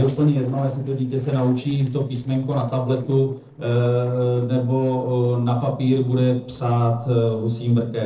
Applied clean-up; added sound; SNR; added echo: neural separator model SepFormer DNS4.